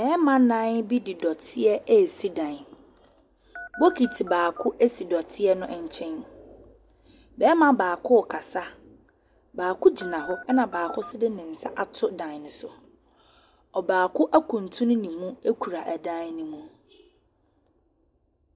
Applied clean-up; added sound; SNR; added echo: none; Telephone; 14 dB; none.